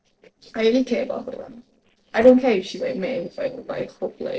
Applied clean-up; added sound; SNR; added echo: neural separator model SepFormer DNS4.